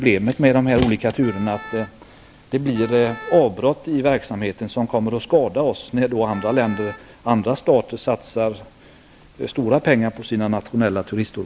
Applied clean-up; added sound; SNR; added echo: none; Wind instrument, woodwind instrument; 18 dB; none.